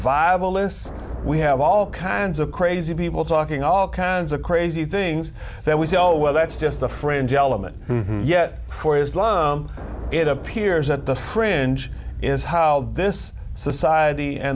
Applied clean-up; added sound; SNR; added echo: none; Explosion; 19 dB; none.